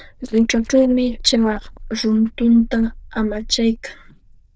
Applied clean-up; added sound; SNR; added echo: neural diffusion model UNIVERSE++.